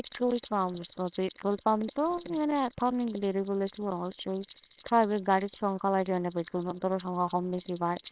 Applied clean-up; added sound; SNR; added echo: neural separator model SepFormer WHAMR!.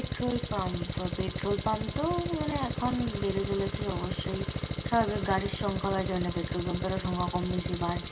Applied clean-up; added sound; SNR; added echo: none; Engine; 2 dB; reverberation time 0.8 s.